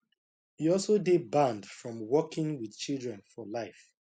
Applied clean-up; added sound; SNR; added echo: none; none; none; none.